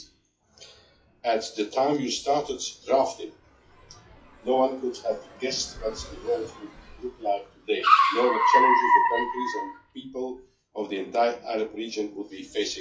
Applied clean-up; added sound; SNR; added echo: classical method WPE with log-MMSE.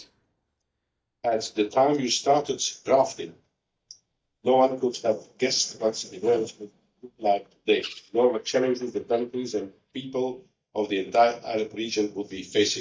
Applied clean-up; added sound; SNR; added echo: neural mask model DeepFilterNet 3.